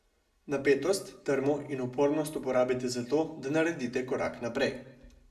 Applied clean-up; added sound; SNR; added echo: none; none; none; reverberation time 0.5 s.